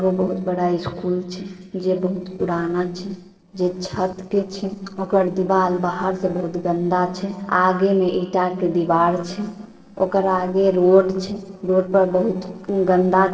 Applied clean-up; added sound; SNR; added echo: neural separator model SepFormer DNS4.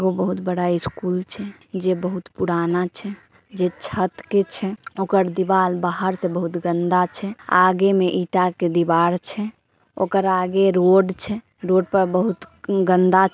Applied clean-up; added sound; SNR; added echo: none; none; none; none.